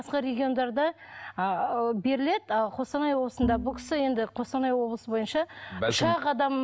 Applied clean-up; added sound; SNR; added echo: none; Bowed string instrument; 8 dB; none.